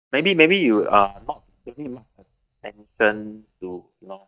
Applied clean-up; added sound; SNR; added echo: neural mask model DeepFilterNet 3.